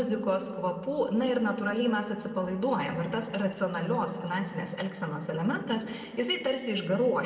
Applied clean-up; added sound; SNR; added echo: none; none; none; reverberation time 2.0 s.